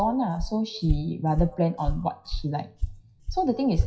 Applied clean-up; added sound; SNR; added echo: classical method WPE with log-MMSE.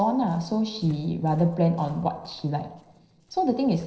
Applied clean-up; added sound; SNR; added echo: neural separator model SepFormer DNS4.